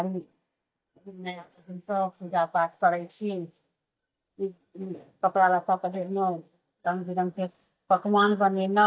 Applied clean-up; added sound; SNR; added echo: neural mask model DeepFilterNet 3.